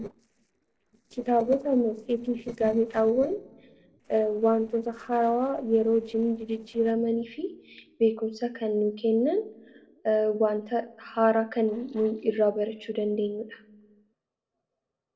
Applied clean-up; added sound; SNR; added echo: neural separator model SepFormer DNS4.